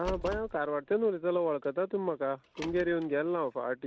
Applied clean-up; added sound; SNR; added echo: none; Car; 16 dB; none.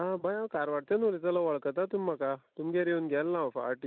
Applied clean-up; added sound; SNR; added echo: none; none; none; none.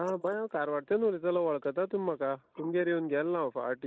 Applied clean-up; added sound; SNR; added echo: neural mask model Resemble Enhance denoiser.